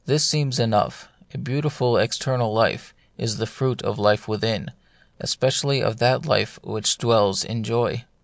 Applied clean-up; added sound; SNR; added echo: none; none; none; none.